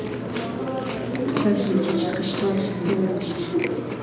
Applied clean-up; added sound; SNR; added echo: none; Chewing, mastication; -1 dB; reverberation time 1.0 s.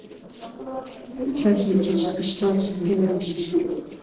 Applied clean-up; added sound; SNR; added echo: neural separator model SepFormer DNS4.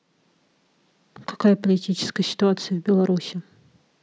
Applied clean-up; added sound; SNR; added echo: none; none; none; none.